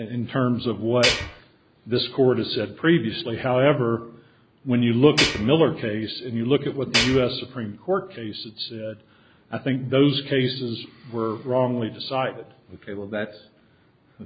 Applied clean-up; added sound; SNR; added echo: none; Tools; -1 dB; none.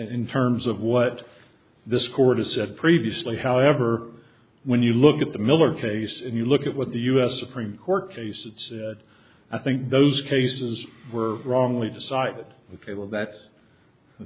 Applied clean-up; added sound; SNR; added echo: none; none; none; none.